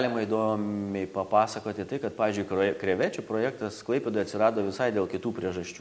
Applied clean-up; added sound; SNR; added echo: none; none; none; none.